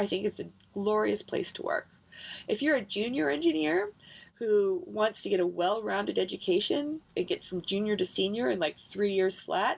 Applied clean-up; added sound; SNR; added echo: none; none; none; none.